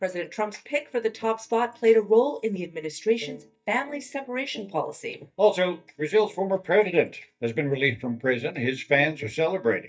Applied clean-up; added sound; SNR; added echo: neural mask model DeepFilterNet 3.